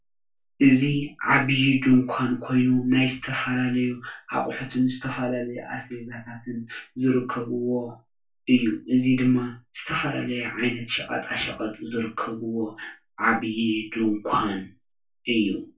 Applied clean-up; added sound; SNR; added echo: none; none; none; reverberation time 0.2 s.